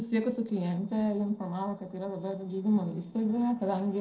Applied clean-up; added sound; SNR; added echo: neural separator model SepFormer DNS4.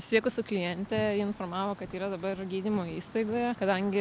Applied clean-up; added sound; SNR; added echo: none; none; none; none.